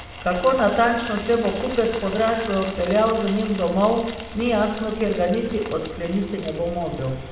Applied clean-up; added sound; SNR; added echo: none; Frying (food); 8 dB; reverberation time 1.0 s.